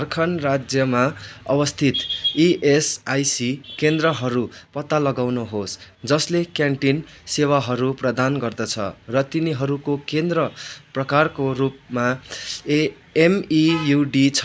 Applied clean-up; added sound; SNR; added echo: none; none; none; none.